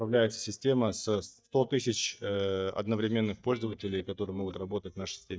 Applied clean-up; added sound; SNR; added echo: neural mask model DeepFilterNet 3.